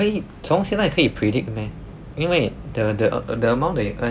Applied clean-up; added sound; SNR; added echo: none; none; none; none.